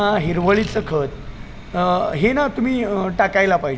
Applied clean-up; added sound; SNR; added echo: none; Accelerating, revving, vroom; 15 dB; none.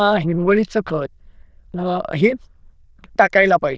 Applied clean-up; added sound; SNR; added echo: neural diffusion model UNIVERSE++.